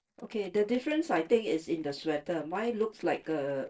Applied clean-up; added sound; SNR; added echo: neural separator model SepFormer DNS4.